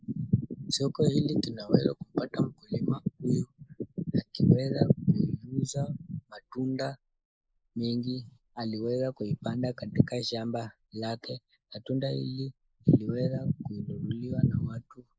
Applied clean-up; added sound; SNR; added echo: neural mask model Resemble Enhance denoiser.